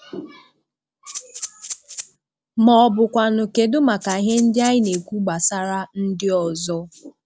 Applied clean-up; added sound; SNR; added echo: none; Rattle (instrument); 13 dB; none.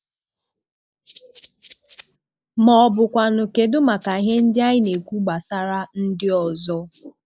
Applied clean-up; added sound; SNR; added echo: neural mask model Resemble Enhance denoiser.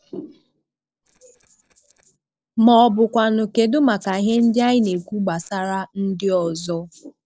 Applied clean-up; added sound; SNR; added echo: neural separator model SepFormer DNS4.